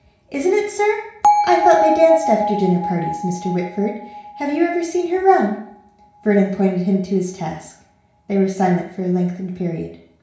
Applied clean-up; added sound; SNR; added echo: none; Bell; 7 dB; reverberation time 0.6 s.